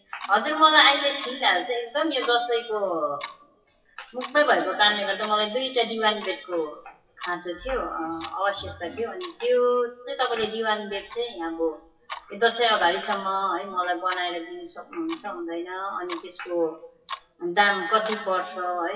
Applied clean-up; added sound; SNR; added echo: classical method WPE with log-MMSE.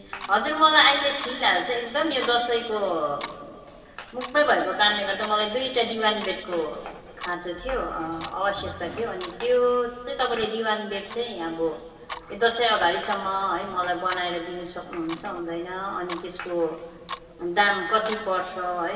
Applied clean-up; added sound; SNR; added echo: none; Clock; 17 dB; reverberation time 2.7 s.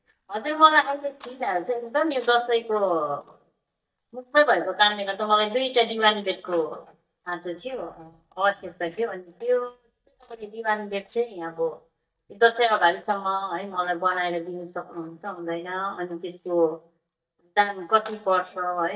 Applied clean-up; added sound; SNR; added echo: neural mask model DeepFilterNet 3.